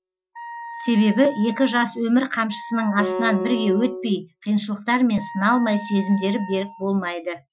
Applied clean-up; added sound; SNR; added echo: classical method Wiener filter.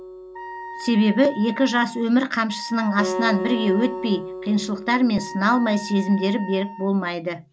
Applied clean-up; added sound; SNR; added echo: none; Wind instrument, woodwind instrument + Acoustic guitar; 11 dB; none.